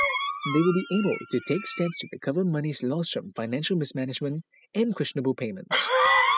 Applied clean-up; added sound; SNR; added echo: classical method spectral subtraction.